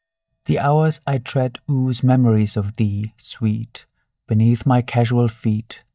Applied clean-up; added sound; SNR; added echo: neural mask model DeepFilterNet 3.